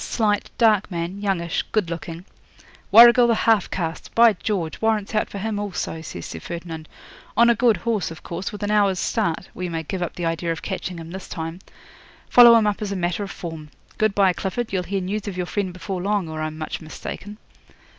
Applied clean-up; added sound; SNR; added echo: none; none; none; none.